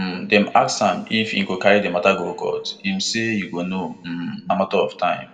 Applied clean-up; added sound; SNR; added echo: none; none; none; reverberation time 1.2 s.